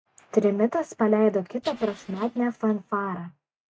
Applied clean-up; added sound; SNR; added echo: neural mask model RNNoise.